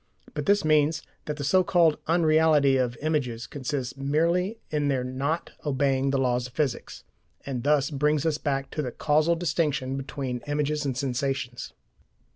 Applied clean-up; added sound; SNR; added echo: none; none; none; none.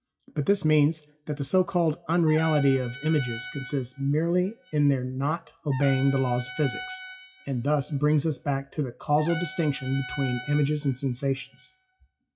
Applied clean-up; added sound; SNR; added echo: classical method WPE with log-MMSE.